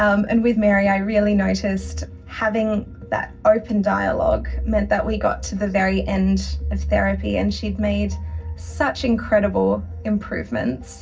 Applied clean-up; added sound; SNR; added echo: none; none; none; reverberation time 0.4 s.